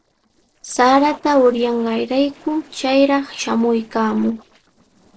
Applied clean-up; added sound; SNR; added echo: neural separator model SepFormer DNS4.